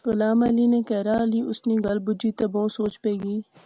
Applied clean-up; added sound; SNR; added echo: none; none; none; none.